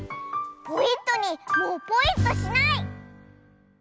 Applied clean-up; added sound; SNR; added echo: none; none; none; none.